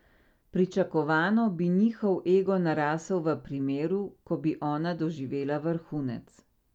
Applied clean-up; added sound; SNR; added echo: none; none; none; none.